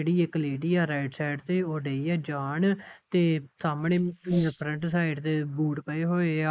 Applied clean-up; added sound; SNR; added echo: neural mask model Resemble Enhance denoiser.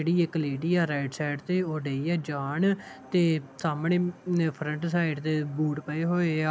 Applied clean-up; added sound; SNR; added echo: none; none; none; none.